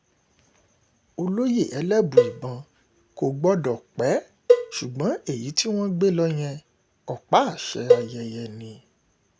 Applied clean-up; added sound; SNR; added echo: none; Cowbell; -2 dB; none.